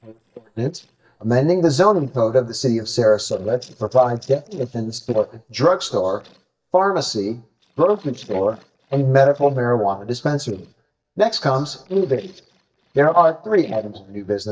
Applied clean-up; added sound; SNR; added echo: neural mask model DeepFilterNet 3.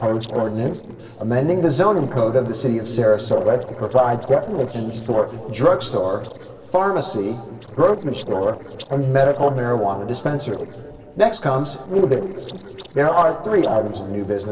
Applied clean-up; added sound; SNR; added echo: neural separator model SepFormer DNS4.